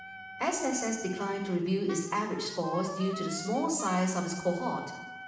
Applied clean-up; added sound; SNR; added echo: none; Wind instrument, woodwind instrument; 12 dB; reverberation time 0.9 s.